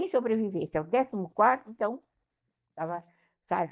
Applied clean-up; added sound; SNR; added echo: neural mask model DeepFilterNet 3.